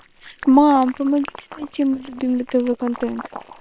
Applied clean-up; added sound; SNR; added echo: neural separator model SepFormer WHAM!.